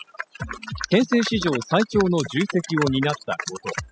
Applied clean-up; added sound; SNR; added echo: classical method spectral subtraction.